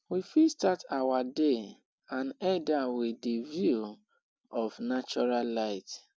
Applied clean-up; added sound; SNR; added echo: none; none; none; none.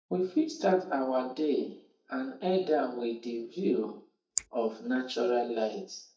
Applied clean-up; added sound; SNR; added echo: neural mask model DeepFilterNet 3.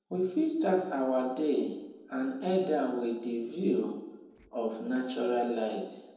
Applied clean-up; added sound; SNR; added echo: neural separator model SepFormer DNS4.